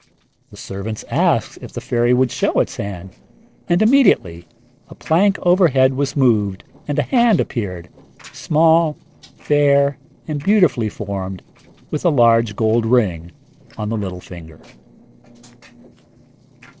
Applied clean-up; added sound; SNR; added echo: neural separator model SepFormer DNS4.